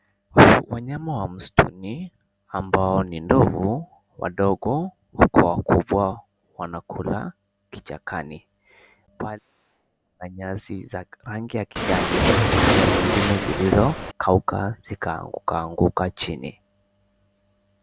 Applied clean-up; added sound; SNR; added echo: none; Waves, surf; -3 dB; none.